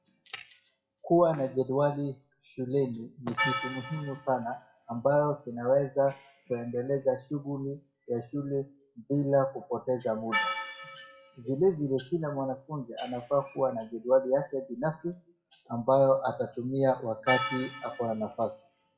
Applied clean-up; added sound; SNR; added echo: classical method WPE with log-MMSE.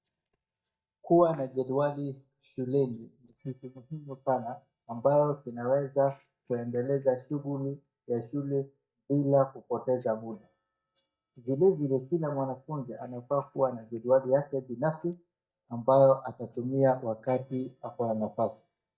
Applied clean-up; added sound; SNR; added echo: neural mask model DeepFilterNet 3.